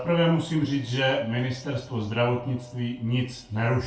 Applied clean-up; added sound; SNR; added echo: none; none; none; reverberation time 0.3 s.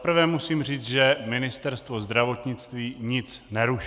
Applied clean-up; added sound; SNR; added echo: none; none; none; none.